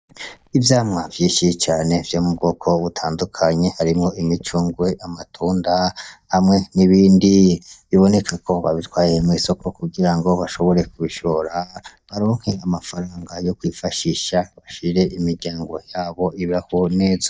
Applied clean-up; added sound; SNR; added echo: neural mask model DeepFilterNet 3.